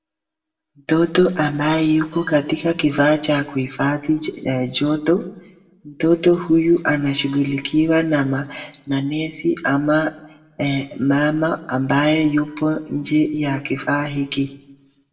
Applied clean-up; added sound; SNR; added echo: none; Glass; 19 dB; reverberation time 0.7 s.